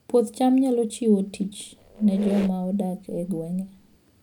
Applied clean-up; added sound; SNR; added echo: none; Squeak; 17 dB; none.